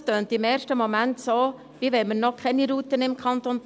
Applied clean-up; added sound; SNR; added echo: none; none; none; none.